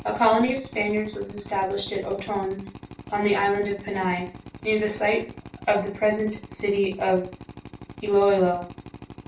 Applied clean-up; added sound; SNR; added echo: none; Drill; 16 dB; reverberation time 0.3 s.